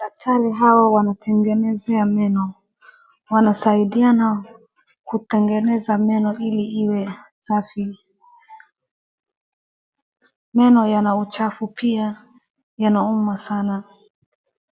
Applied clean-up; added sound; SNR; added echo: none; none; none; none.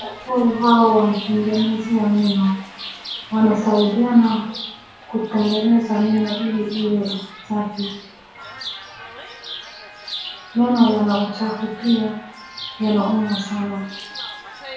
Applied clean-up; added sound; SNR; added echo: none; Chirp, tweet; 14 dB; reverberation time 0.6 s.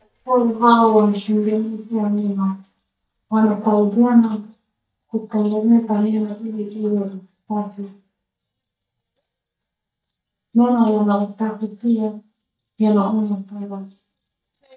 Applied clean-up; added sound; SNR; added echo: neural mask model DeepFilterNet 3.